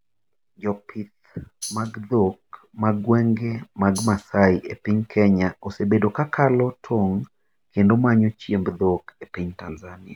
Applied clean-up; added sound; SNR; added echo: none; Tambourine; 13 dB; none.